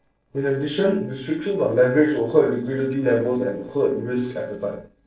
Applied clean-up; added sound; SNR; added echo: neural separator model SepFormer DNS4.